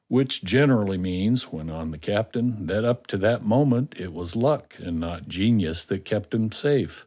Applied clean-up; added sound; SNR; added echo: none; none; none; none.